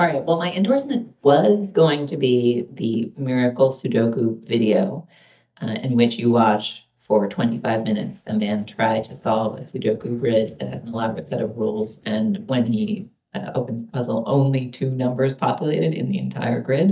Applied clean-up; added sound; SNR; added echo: neural mask model DeepFilterNet 3.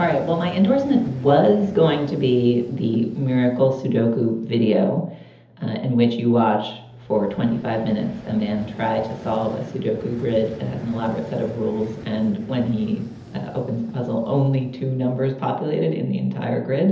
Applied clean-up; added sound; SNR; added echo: none; Vehicle; 19 dB; reverberation time 0.7 s.